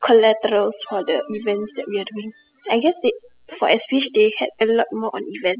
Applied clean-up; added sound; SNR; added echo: classical method spectral subtraction.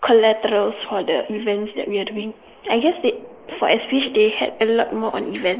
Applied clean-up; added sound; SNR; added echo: neural mask model Resemble Enhance denoiser.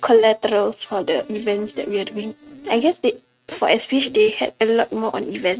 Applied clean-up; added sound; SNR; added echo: neural mask model RNNoise.